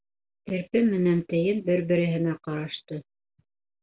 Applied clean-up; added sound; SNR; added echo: none; none; none; none.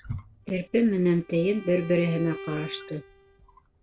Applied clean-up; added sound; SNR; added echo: none; Bowed string instrument + Wild animals; 15 dB; none.